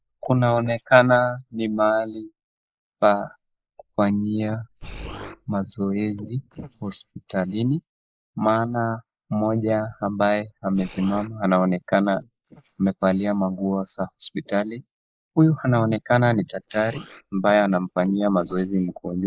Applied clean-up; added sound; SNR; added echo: neural mask model Resemble Enhance denoiser.